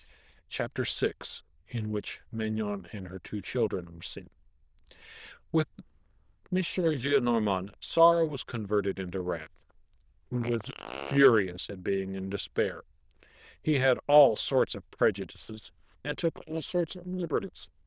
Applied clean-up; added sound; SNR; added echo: neural diffusion model UNIVERSE++.